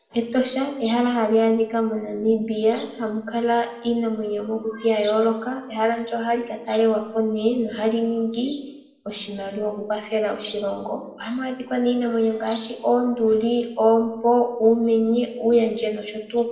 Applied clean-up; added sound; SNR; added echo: none; none; none; reverberation time 0.8 s.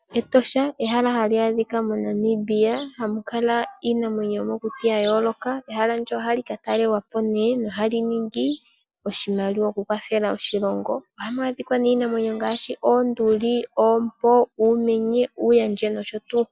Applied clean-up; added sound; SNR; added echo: none; none; none; none.